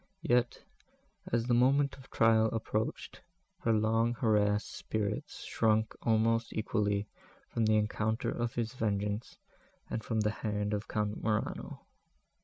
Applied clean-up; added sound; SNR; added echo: none; none; none; none.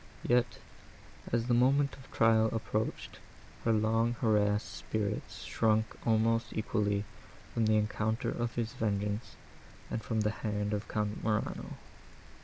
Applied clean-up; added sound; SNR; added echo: none; Rain; 18 dB; none.